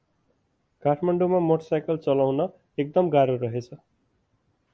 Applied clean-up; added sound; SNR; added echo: none; none; none; none.